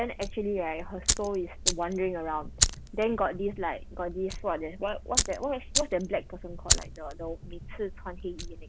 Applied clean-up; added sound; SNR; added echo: none; Fire; 0 dB; none.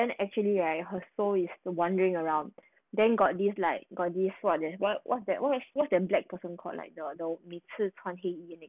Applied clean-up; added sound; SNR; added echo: none; none; none; none.